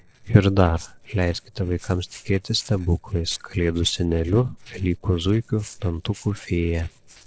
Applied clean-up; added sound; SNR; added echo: neural separator model SepFormer DNS4.